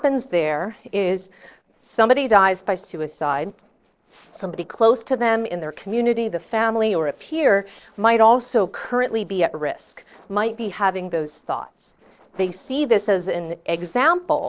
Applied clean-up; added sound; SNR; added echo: neural separator model SepFormer DNS4.